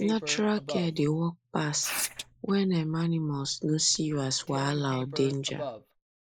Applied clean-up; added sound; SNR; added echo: neural mask model Resemble Enhance denoiser.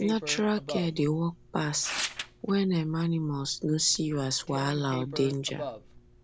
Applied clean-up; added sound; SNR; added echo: none; Tearing; 11 dB; none.